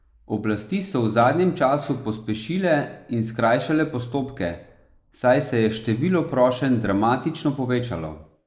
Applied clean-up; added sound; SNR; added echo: neural mask model Resemble Enhance denoiser.